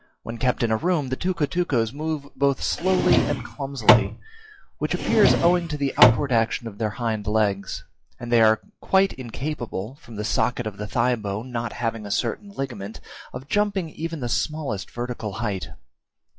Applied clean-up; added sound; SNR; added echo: classical method log-MMSE.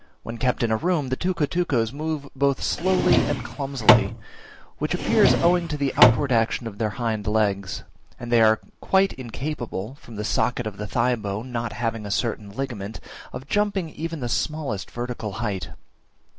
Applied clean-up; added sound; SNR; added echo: none; Drawer open or close; -2 dB; none.